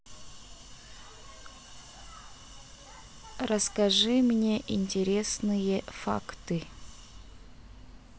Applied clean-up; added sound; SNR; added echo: none; none; none; none.